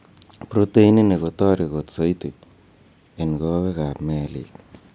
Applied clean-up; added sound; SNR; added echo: none; none; none; none.